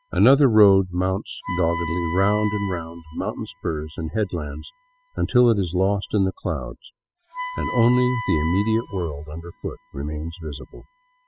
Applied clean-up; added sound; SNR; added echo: classical method spectral subtraction.